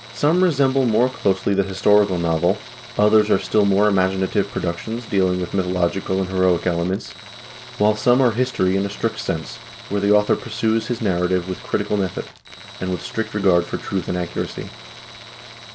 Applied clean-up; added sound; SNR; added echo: none; Tools; 18 dB; none.